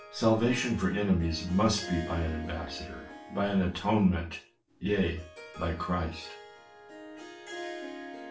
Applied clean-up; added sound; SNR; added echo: none; Harp; 14 dB; reverberation time 0.3 s.